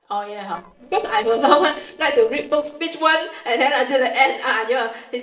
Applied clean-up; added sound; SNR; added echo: neural separator model SepFormer DNS4.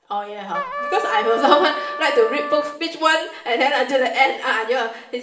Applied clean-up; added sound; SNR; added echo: none; Trumpet; 8 dB; reverberation time 0.8 s.